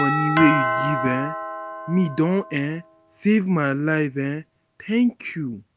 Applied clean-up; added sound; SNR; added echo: none; Doorbell; 5 dB; none.